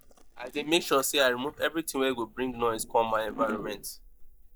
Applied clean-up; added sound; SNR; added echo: neural mask model DeepFilterNet 3.